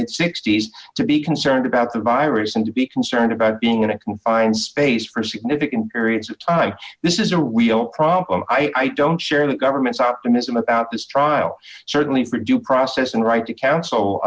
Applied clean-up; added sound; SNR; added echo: none; none; none; none.